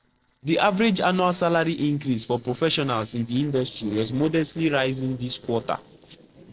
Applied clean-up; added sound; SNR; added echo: neural separator model SepFormer DNS4.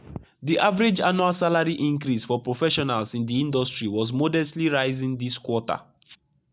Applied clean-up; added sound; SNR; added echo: none; none; none; none.